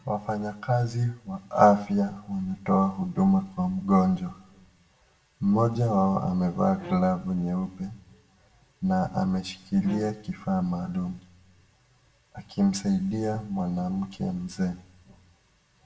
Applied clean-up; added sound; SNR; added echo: none; Bowed string instrument; 17 dB; reverberation time 0.6 s.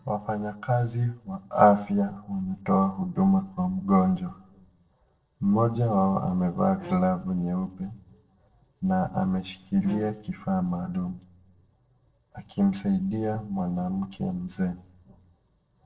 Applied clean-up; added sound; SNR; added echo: neural separator model SepFormer DNS4.